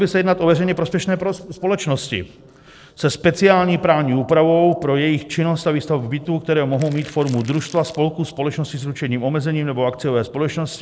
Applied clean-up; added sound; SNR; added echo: neural separator model SepFormer DNS4.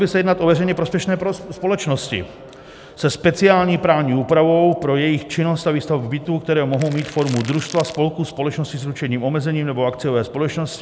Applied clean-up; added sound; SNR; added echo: none; Crackle; 16 dB; none.